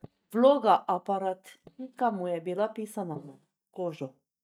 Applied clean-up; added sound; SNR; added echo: neural mask model DeepFilterNet 3.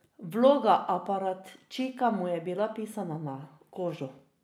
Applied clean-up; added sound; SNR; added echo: none; none; none; none.